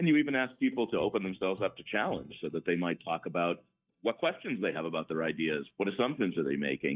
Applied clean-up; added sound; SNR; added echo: neural mask model DeepFilterNet 3.